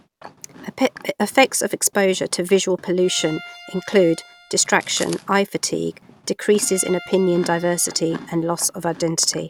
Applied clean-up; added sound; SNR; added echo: none; Chewing, mastication + Bowed string instrument; 19 dB; none.